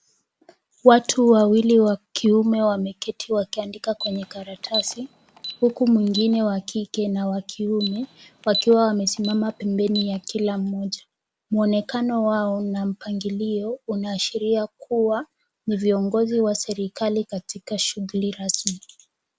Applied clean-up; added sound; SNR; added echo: none; Alarm; 13 dB; none.